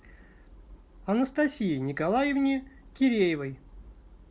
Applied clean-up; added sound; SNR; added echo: none; none; none; none.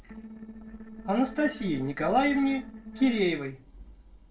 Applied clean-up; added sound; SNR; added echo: neural separator model SepFormer DNS4.